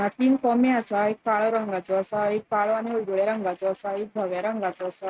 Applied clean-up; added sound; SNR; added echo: neural mask model RNNoise.